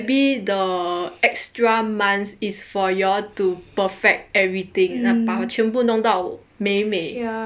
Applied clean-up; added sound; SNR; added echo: none; none; none; none.